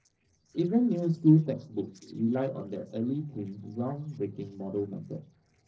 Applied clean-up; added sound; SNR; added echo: neural separator model SepFormer DNS4.